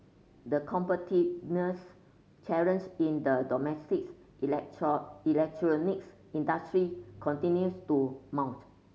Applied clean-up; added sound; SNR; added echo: none; none; none; none.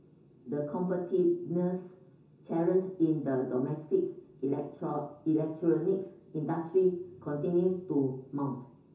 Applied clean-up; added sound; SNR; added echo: none; none; none; reverberation time 0.6 s.